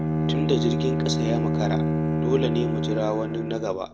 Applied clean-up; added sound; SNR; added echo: none; Bowed string instrument; -3 dB; reverberation time 1.2 s.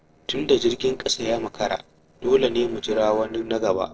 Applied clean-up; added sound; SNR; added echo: neural separator model SepFormer DNS4.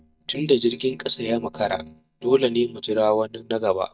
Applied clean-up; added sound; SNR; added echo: neural mask model DeepFilterNet 3.